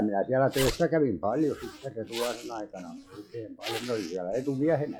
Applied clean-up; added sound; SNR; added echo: classical method log-MMSE.